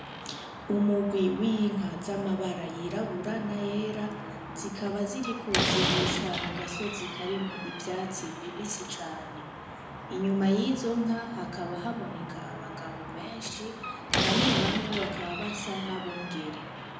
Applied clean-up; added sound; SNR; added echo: none; Slam; 3 dB; reverberation time 0.9 s.